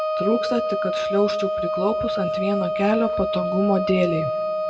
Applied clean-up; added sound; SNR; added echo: none; Wind instrument, woodwind instrument; 0 dB; reverberation time 0.6 s.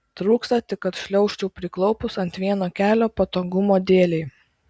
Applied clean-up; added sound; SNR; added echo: none; none; none; none.